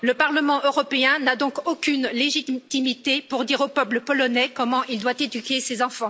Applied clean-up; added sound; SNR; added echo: none; none; none; none.